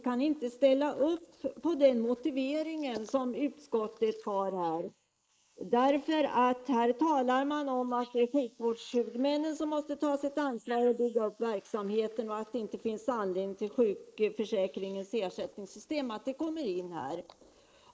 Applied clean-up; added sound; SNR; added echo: neural mask model Resemble Enhance denoiser.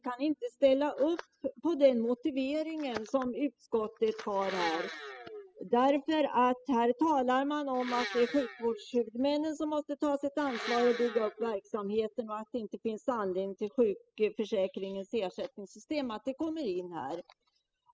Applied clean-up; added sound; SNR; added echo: classical method spectral subtraction.